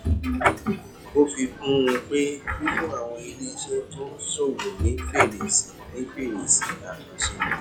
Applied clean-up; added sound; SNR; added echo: classical method log-MMSE.